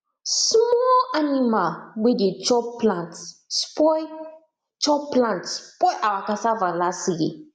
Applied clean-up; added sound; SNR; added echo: none; none; none; none.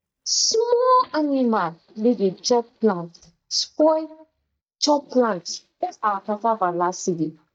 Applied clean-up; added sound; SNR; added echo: neural mask model DeepFilterNet 3.